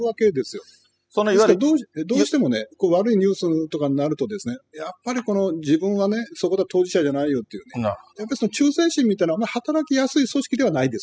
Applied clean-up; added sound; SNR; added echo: classical method spectral subtraction.